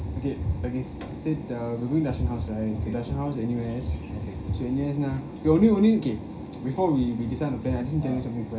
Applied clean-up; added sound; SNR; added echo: none; none; none; reverberation time 0.4 s.